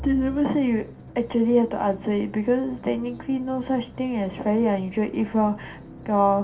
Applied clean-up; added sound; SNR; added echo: none; Musical instrument; 17 dB; reverberation time 0.3 s.